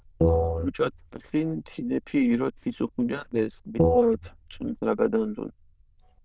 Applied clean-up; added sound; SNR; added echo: neural diffusion model UNIVERSE++.